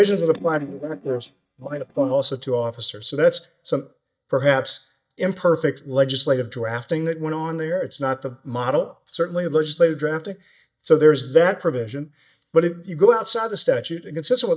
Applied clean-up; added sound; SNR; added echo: neural mask model DeepFilterNet 3.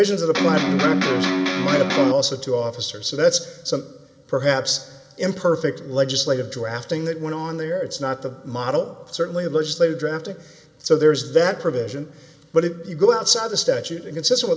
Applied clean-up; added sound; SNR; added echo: none; Electric guitar; -2 dB; reverberation time 0.4 s.